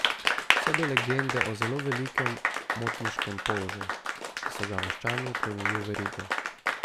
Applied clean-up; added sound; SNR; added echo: none; Applause; -4 dB; none.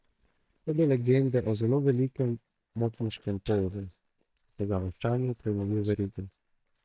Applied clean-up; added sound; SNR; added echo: neural mask model DeepFilterNet 3.